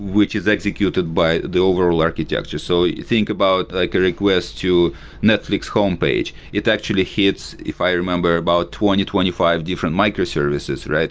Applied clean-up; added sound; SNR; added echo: none; none; none; none.